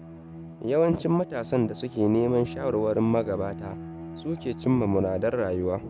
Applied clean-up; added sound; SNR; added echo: none; Bowed string instrument; 13 dB; none.